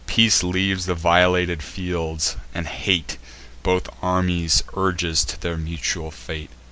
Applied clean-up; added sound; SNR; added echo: none; none; none; none.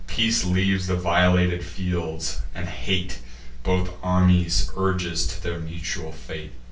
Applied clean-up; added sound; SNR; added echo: none; none; none; reverberation time 0.4 s.